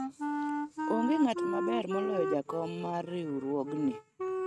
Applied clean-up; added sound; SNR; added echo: neural mask model RNNoise.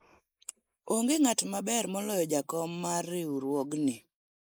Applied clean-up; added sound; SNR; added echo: neural mask model Resemble Enhance denoiser.